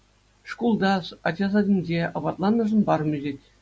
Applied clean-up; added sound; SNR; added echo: none; none; none; none.